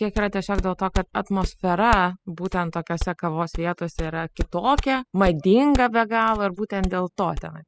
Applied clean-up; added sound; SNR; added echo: classical method spectral subtraction.